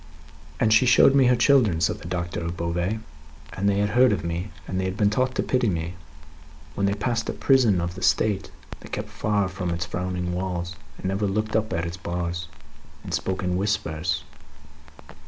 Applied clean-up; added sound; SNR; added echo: none; Crackle; 11 dB; none.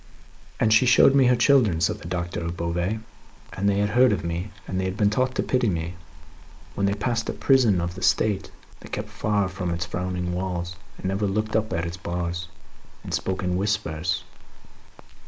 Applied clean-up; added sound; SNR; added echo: neural mask model Resemble Enhance denoiser.